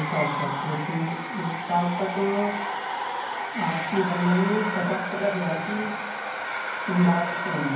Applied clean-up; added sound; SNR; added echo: none; Domestic sounds, home sounds; 3 dB; reverberation time 0.9 s.